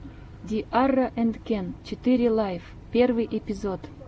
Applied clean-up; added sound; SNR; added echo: none; none; none; none.